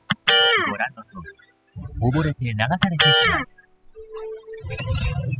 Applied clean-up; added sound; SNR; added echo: classical method spectral subtraction.